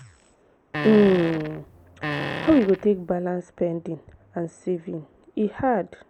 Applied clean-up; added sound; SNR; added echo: none; Fart; 7 dB; none.